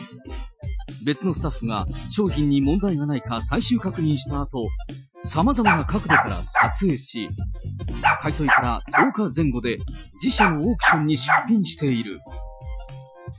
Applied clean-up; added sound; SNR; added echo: classical method Wiener filter.